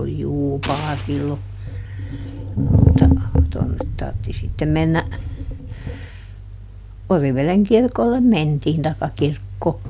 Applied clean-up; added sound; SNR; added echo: none; Explosion; 14 dB; none.